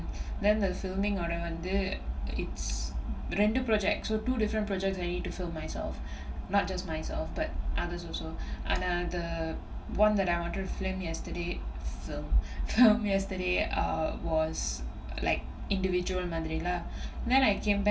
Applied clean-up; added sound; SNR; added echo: none; none; none; reverberation time 0.2 s.